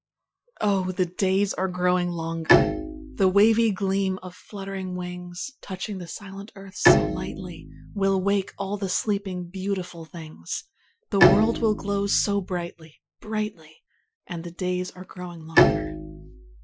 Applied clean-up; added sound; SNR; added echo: classical method Wiener filter.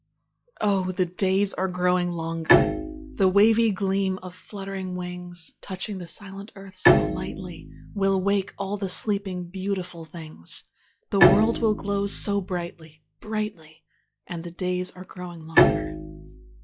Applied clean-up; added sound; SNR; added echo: classical method log-MMSE.